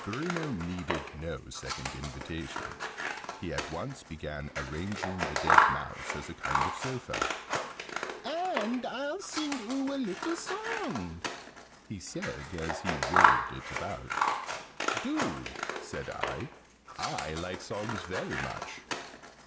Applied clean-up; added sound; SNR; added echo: none; Scissors; -4 dB; none.